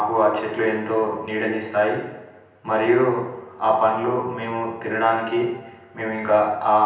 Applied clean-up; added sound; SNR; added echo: none; none; none; reverberation time 0.9 s.